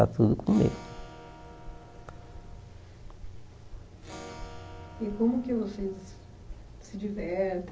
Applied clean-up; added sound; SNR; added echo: none; Acoustic guitar / Strum; 18 dB; none.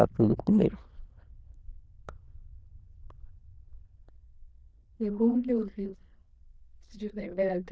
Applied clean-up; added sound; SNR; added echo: neural diffusion model UNIVERSE++.